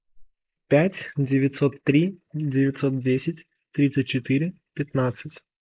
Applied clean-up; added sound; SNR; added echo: neural mask model Resemble Enhance denoiser.